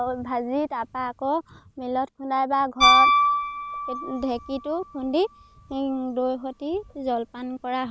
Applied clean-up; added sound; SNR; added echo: none; Piano; 0 dB; none.